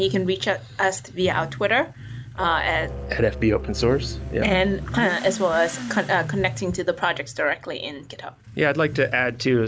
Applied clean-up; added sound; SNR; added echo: none; Musical instrument + Motorcycle / Accelerating, revving, vroom; 11 dB; none.